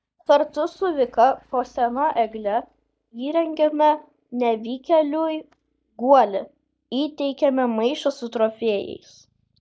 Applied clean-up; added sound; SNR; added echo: neural mask model DeepFilterNet 3.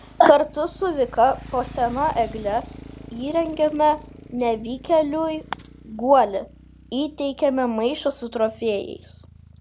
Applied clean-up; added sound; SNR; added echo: none; Motorcycle; 19 dB; none.